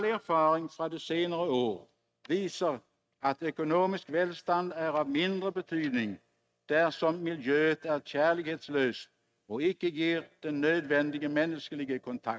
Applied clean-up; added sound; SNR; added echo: neural mask model RNNoise.